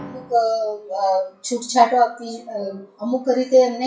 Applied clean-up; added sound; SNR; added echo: classical method WPE with log-MMSE.